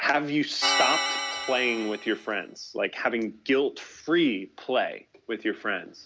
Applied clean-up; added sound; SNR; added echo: none; Organ; 2 dB; none.